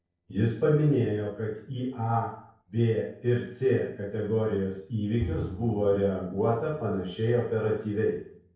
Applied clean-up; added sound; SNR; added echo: neural separator model SepFormer DNS4.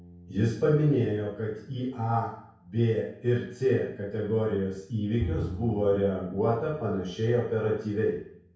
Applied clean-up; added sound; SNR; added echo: none; Bowed string instrument; 16 dB; reverberation time 0.6 s.